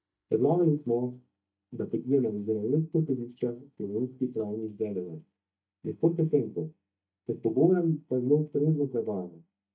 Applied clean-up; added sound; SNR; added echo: neural mask model DeepFilterNet 3.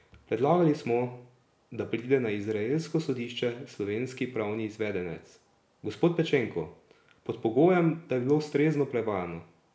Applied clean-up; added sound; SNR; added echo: none; none; none; none.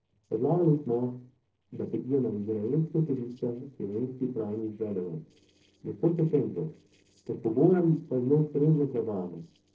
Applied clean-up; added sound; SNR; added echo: neural separator model SepFormer DNS4.